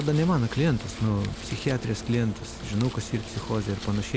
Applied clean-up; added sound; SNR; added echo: none; Wind; 11 dB; none.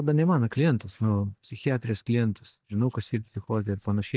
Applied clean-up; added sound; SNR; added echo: neural mask model DeepFilterNet 3.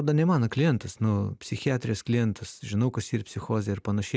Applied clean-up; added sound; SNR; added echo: none; none; none; none.